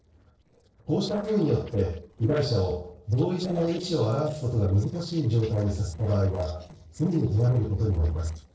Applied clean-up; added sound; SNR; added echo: neural separator model SepFormer DNS4.